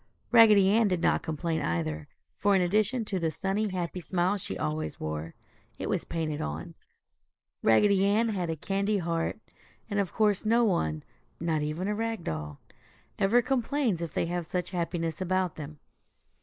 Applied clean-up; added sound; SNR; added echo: neural mask model Resemble Enhance denoiser.